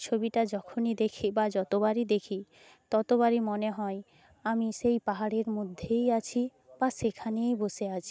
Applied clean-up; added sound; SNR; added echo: none; none; none; none.